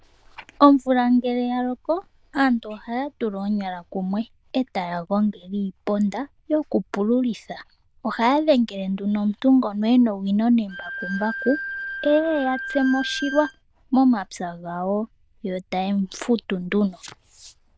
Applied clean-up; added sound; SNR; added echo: neural diffusion model UNIVERSE++.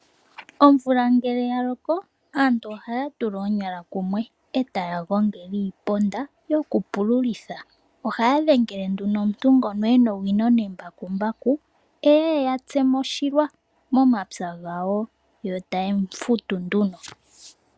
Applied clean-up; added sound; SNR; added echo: none; none; none; none.